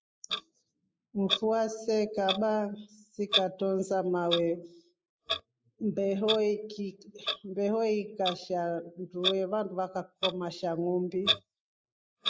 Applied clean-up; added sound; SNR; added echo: neural mask model Resemble Enhance denoiser.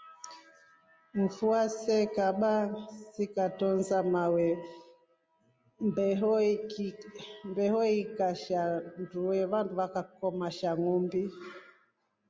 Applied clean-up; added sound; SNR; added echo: none; none; none; none.